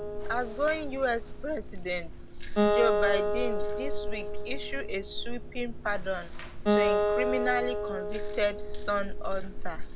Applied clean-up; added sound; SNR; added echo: none; Chewing, mastication + Acoustic guitar; -4 dB; none.